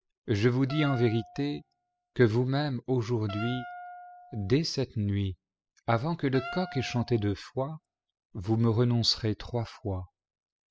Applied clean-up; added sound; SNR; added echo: classical method spectral subtraction.